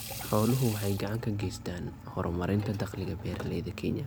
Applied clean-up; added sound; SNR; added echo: none; Sink (filling or washing) / Water tap, faucet; 14 dB; none.